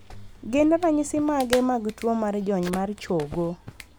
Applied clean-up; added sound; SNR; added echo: none; Clapping; 16 dB; none.